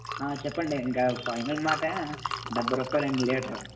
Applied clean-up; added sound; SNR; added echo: none; Liquid; 7 dB; reverberation time 0.7 s.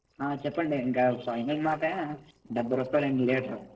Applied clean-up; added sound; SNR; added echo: neural separator model SepFormer DNS4.